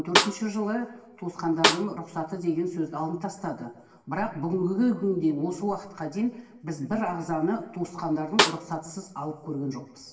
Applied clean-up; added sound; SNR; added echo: none; Snare drum; -1 dB; reverberation time 0.9 s.